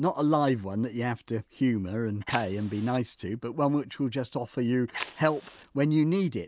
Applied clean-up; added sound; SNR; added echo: none; Fire; 15 dB; none.